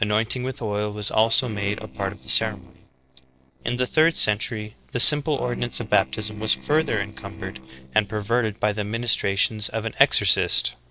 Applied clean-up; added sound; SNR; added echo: neural separator model SepFormer DNS4.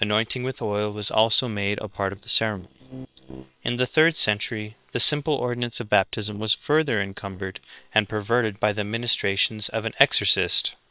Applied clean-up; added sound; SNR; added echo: neural separator model SepFormer WHAM!.